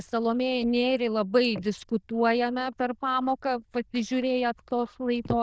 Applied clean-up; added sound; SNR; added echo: neural diffusion model UNIVERSE++.